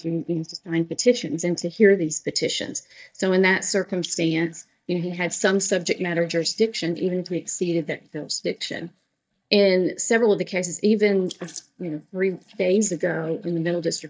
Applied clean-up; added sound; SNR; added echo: neural mask model DeepFilterNet 3.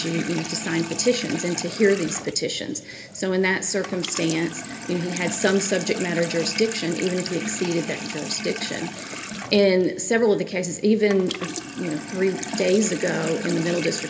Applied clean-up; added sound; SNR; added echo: none; Sink (filling or washing) / Water tap, faucet; 10 dB; reverberation time 1.3 s.